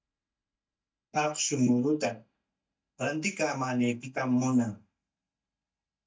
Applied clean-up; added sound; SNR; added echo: neural mask model DeepFilterNet 3.